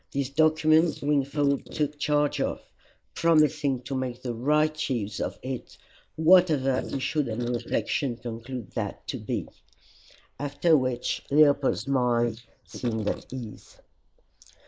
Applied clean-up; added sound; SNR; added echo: neural mask model Resemble Enhance denoiser.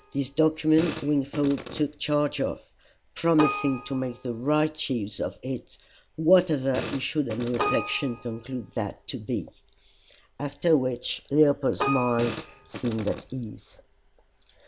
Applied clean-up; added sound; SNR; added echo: none; Fart + Keyboard (musical); 10 dB; none.